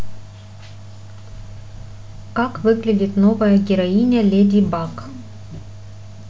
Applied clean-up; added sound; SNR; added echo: none; none; none; none.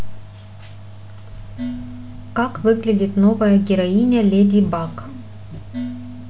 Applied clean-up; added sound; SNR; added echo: none; Dishes, pots, and pans; 17 dB; none.